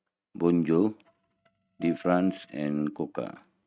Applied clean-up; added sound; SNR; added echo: neural mask model RNNoise.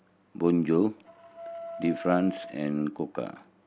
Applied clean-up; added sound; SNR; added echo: none; Wind instrument, woodwind instrument; 14 dB; none.